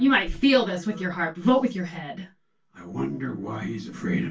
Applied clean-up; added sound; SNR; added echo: none; Bird; 17 dB; reverberation time 0.1 s.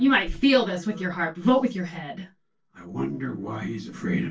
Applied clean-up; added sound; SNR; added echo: neural separator model SepFormer DNS4.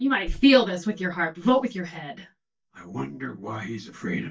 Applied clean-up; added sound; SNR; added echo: neural mask model DeepFilterNet 3.